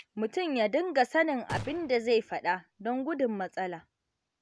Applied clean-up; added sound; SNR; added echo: none; Gunshot, gunfire; 13 dB; none.